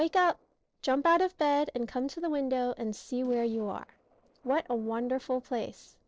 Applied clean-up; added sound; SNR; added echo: neural separator model SepFormer DNS4.